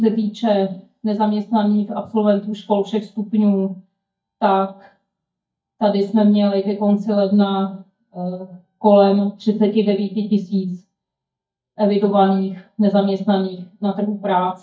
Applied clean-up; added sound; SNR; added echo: neural mask model DeepFilterNet 3.